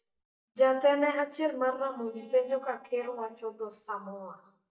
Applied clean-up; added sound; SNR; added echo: neural mask model DeepFilterNet 3.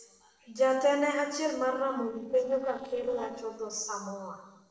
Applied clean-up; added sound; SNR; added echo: neural separator model SepFormer DNS4.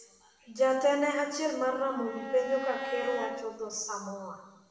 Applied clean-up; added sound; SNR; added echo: none; Bowed string instrument; 8 dB; reverberation time 0.9 s.